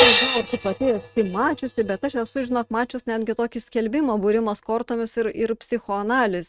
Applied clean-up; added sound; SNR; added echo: neural mask model RNNoise.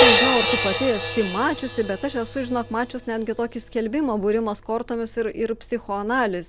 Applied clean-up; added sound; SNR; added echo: none; Crash cymbal; 2 dB; none.